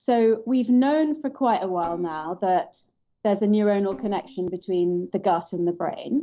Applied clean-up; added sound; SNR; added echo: neural separator model SepFormer DNS4.